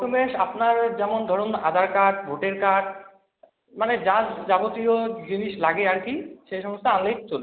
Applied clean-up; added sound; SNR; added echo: none; none; none; none.